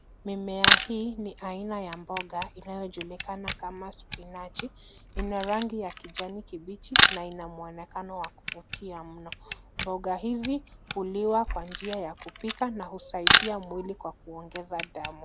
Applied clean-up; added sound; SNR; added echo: none; Camera; -3 dB; none.